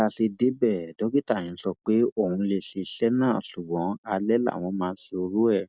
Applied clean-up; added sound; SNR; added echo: none; none; none; none.